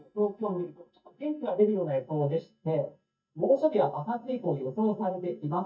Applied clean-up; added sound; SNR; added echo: neural mask model DeepFilterNet 3.